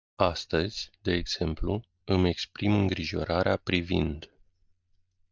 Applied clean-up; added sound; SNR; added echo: neural mask model DeepFilterNet 3.